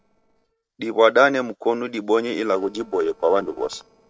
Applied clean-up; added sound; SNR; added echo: neural separator model SepFormer DNS4.